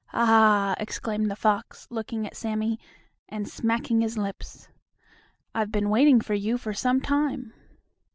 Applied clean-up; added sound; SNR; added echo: none; none; none; none.